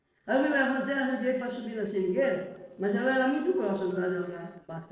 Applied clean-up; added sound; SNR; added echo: neural separator model SepFormer DNS4.